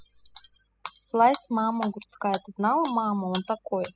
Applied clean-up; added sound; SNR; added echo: classical method spectral subtraction.